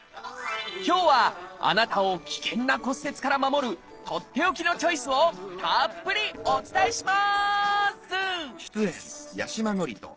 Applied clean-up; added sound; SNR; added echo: neural separator model SepFormer DNS4.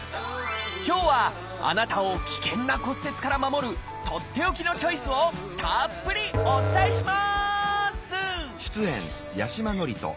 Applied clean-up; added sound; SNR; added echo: none; Musical instrument; 3 dB; none.